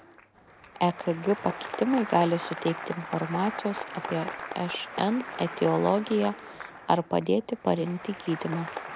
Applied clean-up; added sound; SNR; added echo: none; Applause; 10 dB; none.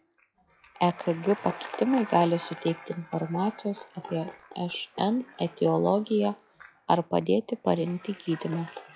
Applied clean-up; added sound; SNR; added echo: classical method log-MMSE.